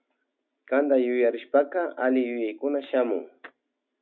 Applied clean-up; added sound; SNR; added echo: none; none; none; none.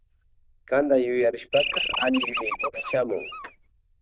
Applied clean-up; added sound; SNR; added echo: neural diffusion model UNIVERSE++.